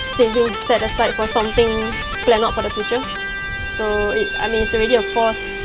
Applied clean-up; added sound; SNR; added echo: none; Electric guitar; 6 dB; none.